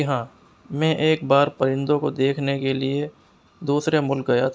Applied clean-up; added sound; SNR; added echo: none; none; none; none.